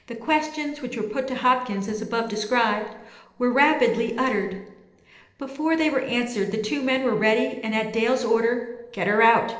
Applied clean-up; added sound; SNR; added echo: neural separator model SepFormer DNS4.